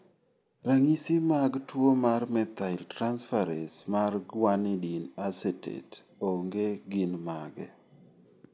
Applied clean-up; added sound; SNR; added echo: none; none; none; none.